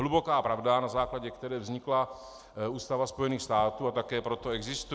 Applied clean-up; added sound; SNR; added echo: none; none; none; none.